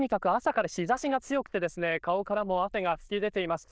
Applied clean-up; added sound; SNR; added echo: neural diffusion model UNIVERSE++.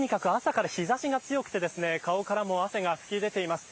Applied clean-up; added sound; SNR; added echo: none; none; none; none.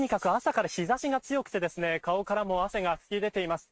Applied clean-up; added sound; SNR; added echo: neural mask model RNNoise.